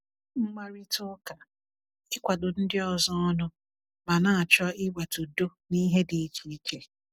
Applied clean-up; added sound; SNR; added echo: none; none; none; none.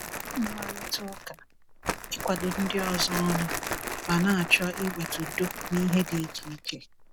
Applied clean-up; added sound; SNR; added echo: none; Crumpling, crinkling; 6 dB; none.